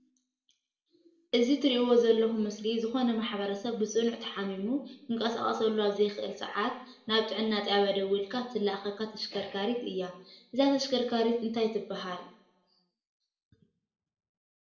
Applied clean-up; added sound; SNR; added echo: none; none; none; reverberation time 0.8 s.